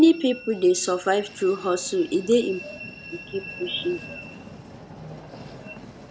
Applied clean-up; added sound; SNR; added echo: none; Train; 15 dB; none.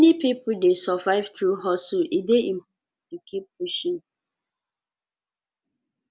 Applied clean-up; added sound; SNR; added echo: none; none; none; none.